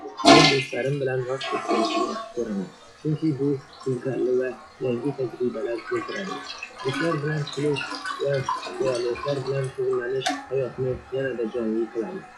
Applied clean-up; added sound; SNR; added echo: classical method log-MMSE.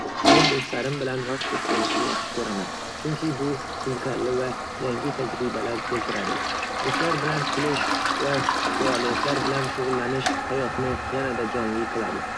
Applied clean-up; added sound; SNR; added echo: none; Toilet flush; -2 dB; none.